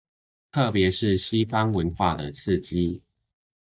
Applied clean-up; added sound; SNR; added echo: neural mask model DeepFilterNet 3.